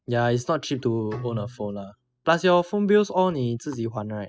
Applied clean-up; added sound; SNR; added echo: classical method spectral subtraction.